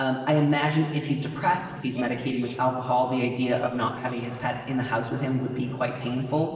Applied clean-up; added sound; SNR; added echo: neural separator model SepFormer DNS4.